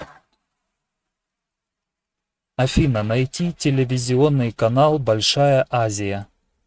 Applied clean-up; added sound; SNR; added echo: neural mask model RNNoise.